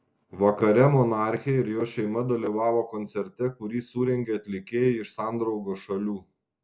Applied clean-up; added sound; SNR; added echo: none; none; none; none.